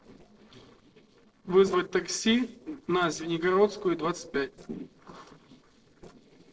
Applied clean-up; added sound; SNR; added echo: neural separator model SepFormer DNS4.